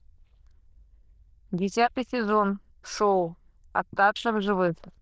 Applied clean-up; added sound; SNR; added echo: neural diffusion model UNIVERSE++.